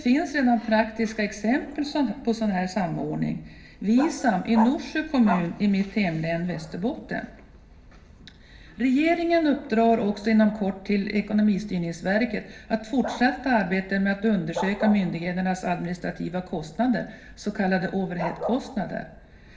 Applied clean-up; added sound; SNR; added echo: none; Bark; 15 dB; reverberation time 0.6 s.